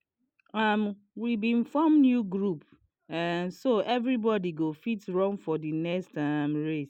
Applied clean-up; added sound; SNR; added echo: none; none; none; none.